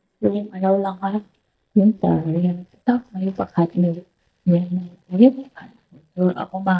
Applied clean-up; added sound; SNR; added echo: neural mask model DeepFilterNet 3.